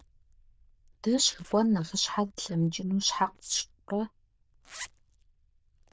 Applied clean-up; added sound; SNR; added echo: neural diffusion model UNIVERSE++.